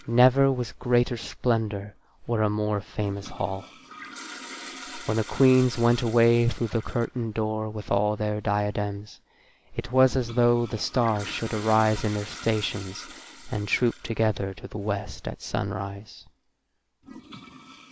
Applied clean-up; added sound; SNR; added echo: none; Toilet flush; 19 dB; none.